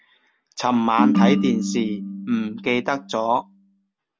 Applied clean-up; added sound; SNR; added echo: none; Ringtone; 0 dB; none.